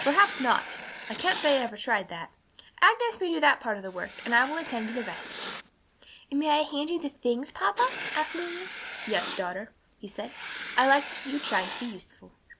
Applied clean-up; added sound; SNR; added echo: none; Writing; 12 dB; none.